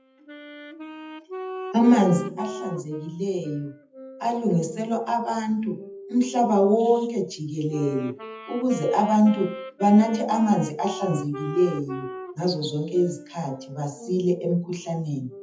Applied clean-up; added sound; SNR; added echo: classical method WPE with log-MMSE.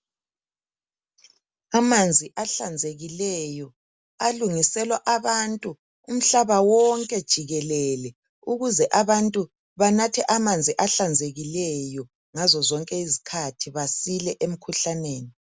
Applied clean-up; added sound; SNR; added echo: none; none; none; none.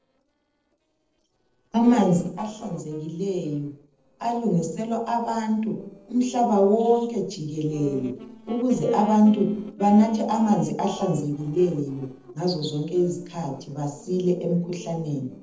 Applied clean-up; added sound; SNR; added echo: neural separator model SepFormer DNS4.